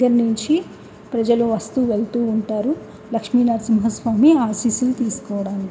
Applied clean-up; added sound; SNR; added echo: none; none; none; none.